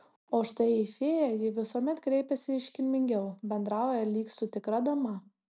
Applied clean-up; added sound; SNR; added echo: none; none; none; none.